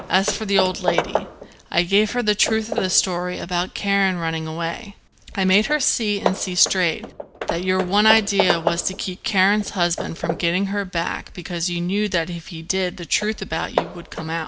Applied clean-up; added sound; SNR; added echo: none; Hammer / Wood; 8 dB; none.